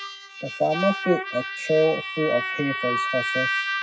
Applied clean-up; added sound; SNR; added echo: classical method WPE with log-MMSE.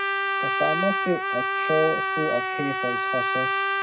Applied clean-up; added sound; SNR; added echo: none; Trumpet; -3 dB; reverberation time 0.4 s.